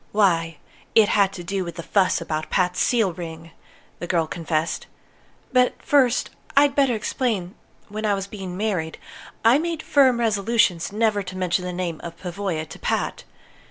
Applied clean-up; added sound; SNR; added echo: none; none; none; none.